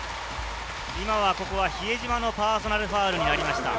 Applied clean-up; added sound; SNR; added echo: none; none; none; none.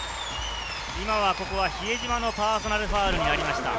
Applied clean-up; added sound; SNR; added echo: none; Squeak; 10 dB; none.